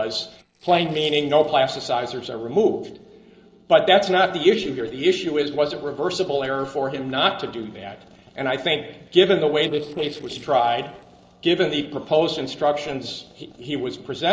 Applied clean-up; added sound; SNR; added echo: neural separator model SepFormer DNS4.